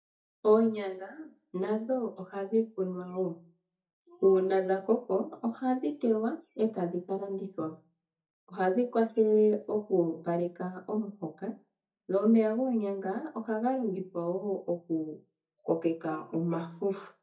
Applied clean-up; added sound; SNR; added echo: neural mask model DeepFilterNet 3.